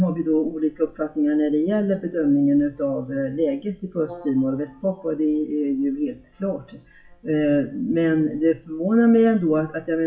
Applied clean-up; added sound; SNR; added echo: classical method WPE with log-MMSE.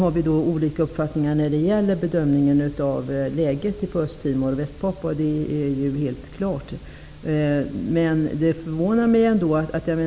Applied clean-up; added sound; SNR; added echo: none; none; none; none.